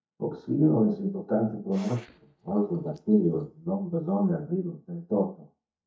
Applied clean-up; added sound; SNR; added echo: neural mask model DeepFilterNet 3.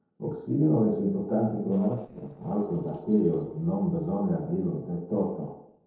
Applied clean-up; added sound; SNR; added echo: neural separator model SepFormer DNS4.